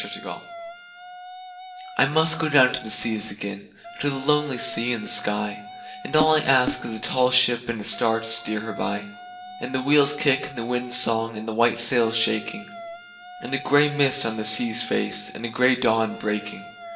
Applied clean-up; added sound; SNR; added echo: none; Wind instrument, woodwind instrument; 17 dB; reverberation time 1.0 s.